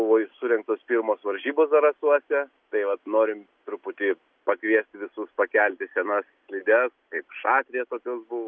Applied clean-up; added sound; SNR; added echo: none; none; none; none.